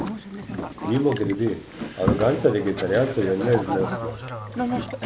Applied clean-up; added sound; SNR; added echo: none; Boat, Water vehicle; 5 dB; none.